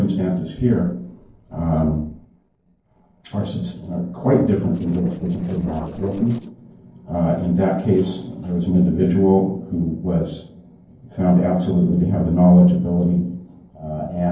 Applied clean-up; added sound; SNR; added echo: neural separator model SepFormer DNS4.